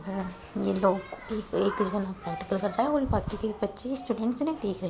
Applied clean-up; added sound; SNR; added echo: none; none; none; none.